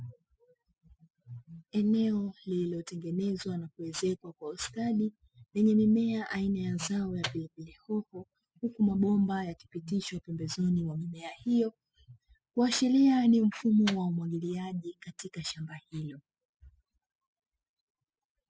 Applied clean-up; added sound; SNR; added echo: classical method spectral subtraction.